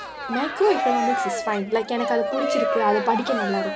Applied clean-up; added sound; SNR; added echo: none; Cheering; 1 dB; none.